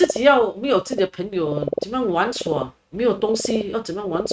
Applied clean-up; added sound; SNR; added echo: neural mask model RNNoise.